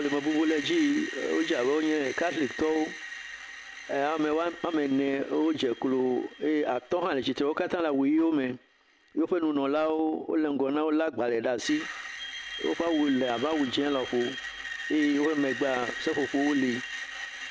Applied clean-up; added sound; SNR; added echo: none; Screech; 12 dB; none.